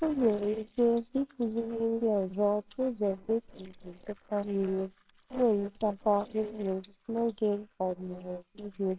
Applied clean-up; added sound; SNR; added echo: neural separator model SepFormer WHAMR!.